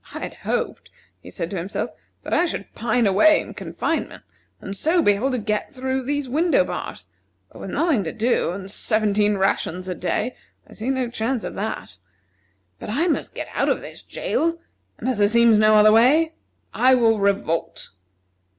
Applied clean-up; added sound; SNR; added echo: none; none; none; none.